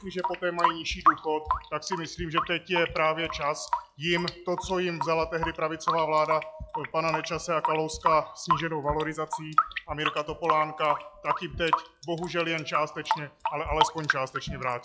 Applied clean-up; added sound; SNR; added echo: classical method log-MMSE.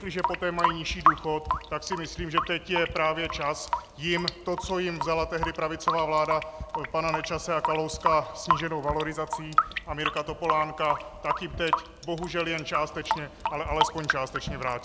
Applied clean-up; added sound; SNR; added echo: none; Drip / Sink (filling or washing) / Water tap, faucet; 2 dB; none.